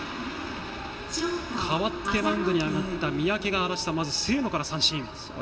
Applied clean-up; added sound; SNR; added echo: none; none; none; reverberation time 0.5 s.